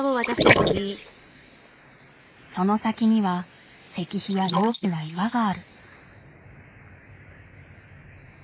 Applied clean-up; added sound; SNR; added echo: neural mask model Resemble Enhance denoiser.